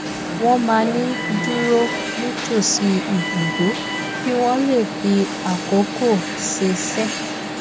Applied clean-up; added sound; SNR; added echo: none; Alarm; 5 dB; none.